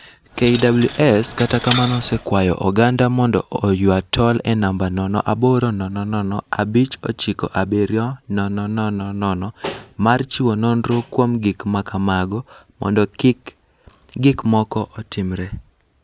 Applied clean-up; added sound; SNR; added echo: none; Coin (dropping); 9 dB; none.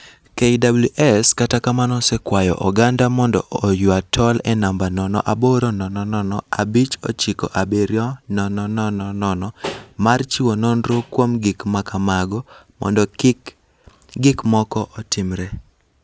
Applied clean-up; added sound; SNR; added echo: none; none; none; none.